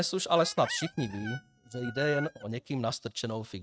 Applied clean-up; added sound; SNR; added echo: neural mask model RNNoise.